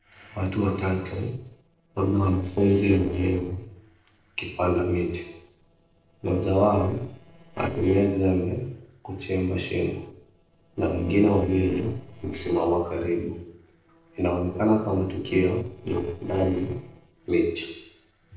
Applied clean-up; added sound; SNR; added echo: neural separator model SepFormer DNS4.